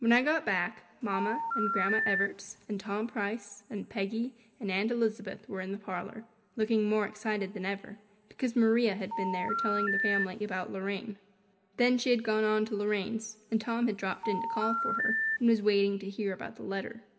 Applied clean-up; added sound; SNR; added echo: none; Telephone; 1 dB; reverberation time 1.3 s.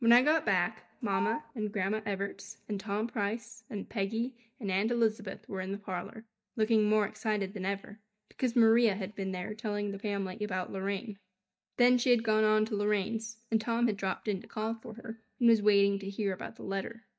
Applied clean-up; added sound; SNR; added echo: neural mask model DeepFilterNet 3.